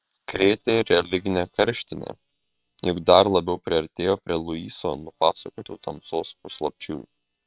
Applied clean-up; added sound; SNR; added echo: neural separator model SepFormer WHAM!.